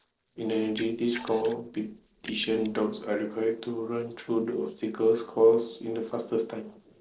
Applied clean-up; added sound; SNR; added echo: neural separator model SepFormer DNS4.